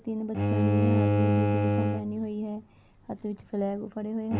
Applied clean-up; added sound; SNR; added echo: none; Bowed string instrument; -5 dB; none.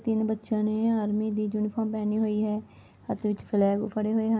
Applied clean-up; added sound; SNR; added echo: none; none; none; none.